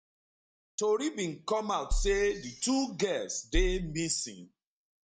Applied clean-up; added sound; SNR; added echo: neural mask model DeepFilterNet 3.